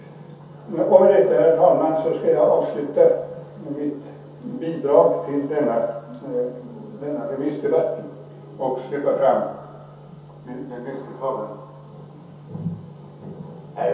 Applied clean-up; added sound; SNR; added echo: none; none; none; reverberation time 0.7 s.